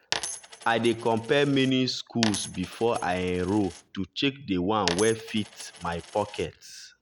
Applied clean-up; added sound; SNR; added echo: none; Coin (dropping); 10 dB; none.